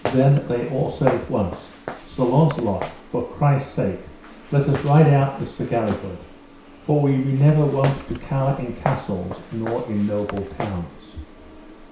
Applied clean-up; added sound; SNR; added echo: none; Walk, footsteps; 13 dB; reverberation time 0.6 s.